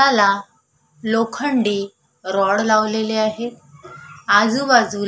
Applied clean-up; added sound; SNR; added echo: none; none; none; none.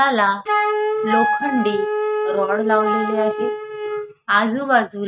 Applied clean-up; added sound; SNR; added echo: neural mask model RNNoise.